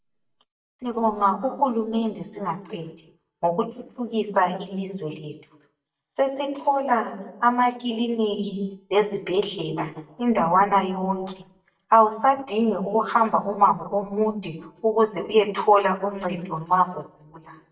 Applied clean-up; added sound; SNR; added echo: neural mask model DeepFilterNet 3.